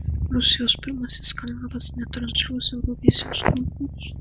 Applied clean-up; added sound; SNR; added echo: none; Purr; 11 dB; none.